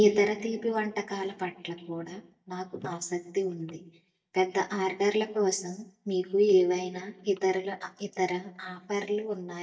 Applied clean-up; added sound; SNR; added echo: neural mask model DeepFilterNet 3.